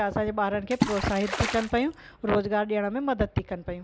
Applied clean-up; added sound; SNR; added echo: none; Water / Splash, splatter; 5 dB; none.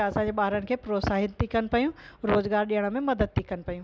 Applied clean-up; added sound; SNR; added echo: none; none; none; none.